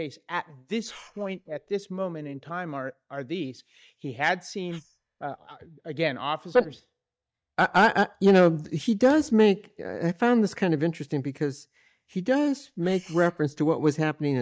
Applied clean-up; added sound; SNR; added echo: neural mask model DeepFilterNet 3.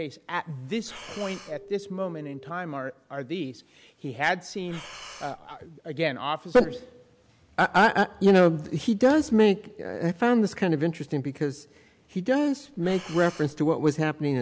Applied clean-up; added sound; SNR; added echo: none; Breathing + Telephone; 19 dB; none.